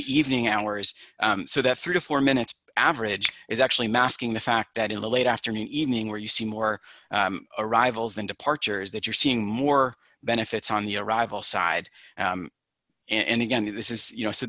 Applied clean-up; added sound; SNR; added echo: none; Finger snapping; 17 dB; none.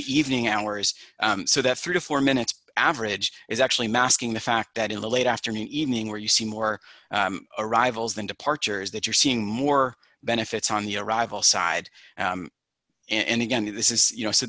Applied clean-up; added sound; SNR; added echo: none; none; none; none.